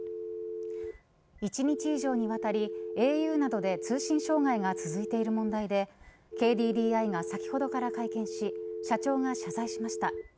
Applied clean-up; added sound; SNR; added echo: none; Telephone; 6 dB; none.